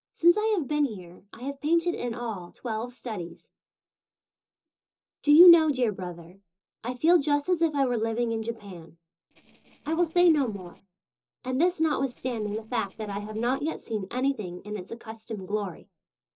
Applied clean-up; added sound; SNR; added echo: neural separator model SepFormer DNS4.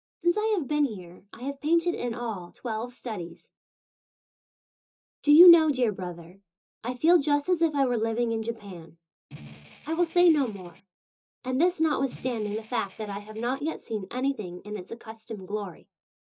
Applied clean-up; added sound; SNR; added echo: neural mask model DeepFilterNet 3.